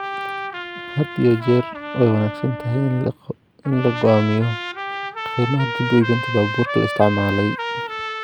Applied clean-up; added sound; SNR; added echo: none; Trumpet; 8 dB; none.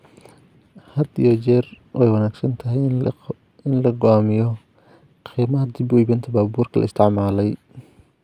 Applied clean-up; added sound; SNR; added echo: none; none; none; none.